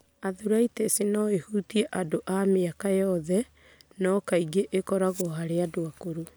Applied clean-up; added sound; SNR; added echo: none; none; none; none.